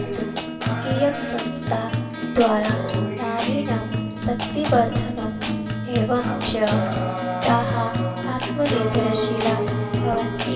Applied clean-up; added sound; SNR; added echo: none; Acoustic guitar; -1 dB; reverberation time 2.4 s.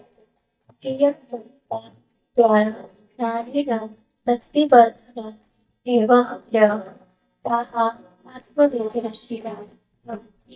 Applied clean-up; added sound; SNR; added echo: neural mask model DeepFilterNet 3.